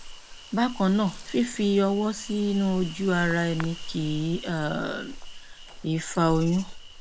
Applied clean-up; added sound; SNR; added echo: none; Insect; 12 dB; none.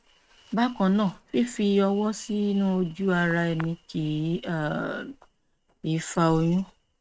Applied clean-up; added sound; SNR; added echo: neural mask model RNNoise.